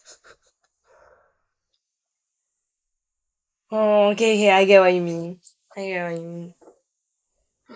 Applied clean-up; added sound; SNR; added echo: neural mask model Resemble Enhance denoiser.